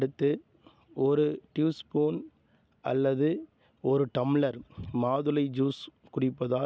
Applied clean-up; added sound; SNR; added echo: none; none; none; none.